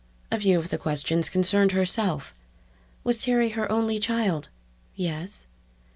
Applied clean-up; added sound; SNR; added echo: none; none; none; none.